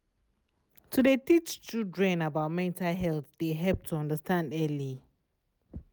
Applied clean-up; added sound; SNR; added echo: none; none; none; none.